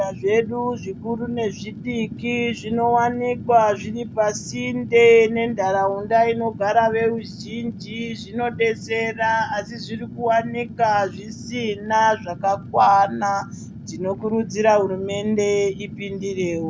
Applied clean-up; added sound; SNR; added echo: none; Fire; 13 dB; none.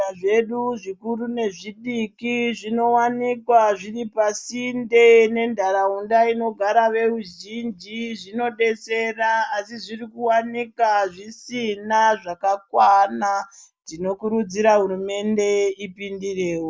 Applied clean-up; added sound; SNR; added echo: none; none; none; none.